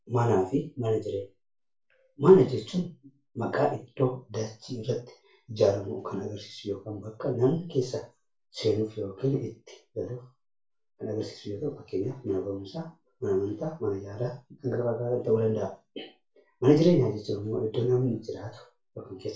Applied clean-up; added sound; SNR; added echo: none; none; none; reverberation time 0.3 s.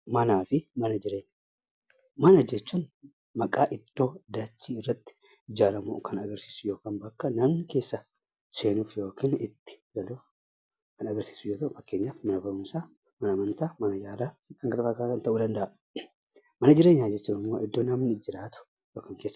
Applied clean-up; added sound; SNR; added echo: none; none; none; none.